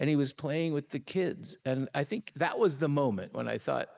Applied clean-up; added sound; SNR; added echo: neural mask model Resemble Enhance denoiser.